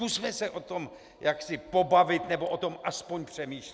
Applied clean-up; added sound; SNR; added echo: none; none; none; none.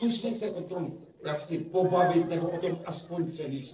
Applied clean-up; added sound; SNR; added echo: neural separator model SepFormer DNS4.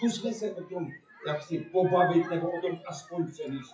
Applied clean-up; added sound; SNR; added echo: classical method WPE with log-MMSE.